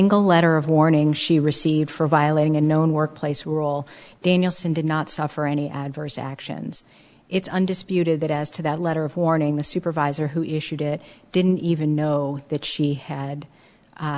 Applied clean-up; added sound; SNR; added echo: none; none; none; none.